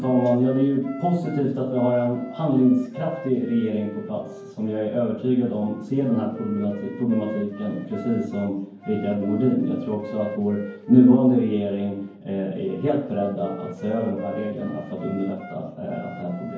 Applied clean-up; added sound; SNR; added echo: none; Wind instrument, woodwind instrument; 16 dB; reverberation time 0.9 s.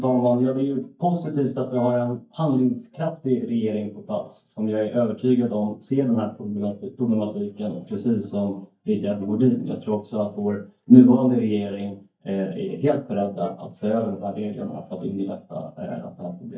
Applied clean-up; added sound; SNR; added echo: neural mask model DeepFilterNet 3.